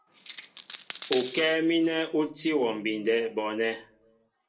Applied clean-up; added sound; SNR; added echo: none; Coin (dropping); 1 dB; reverberation time 0.2 s.